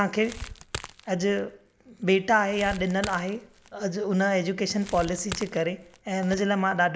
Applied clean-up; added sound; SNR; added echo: none; Crackle; 16 dB; none.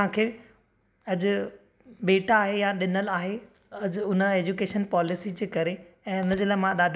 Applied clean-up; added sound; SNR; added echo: none; none; none; none.